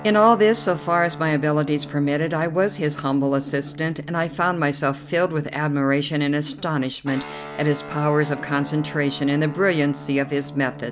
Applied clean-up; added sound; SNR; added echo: none; Guitar; 16 dB; none.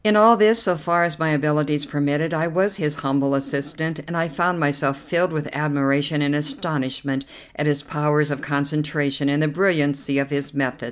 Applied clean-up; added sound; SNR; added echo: none; none; none; none.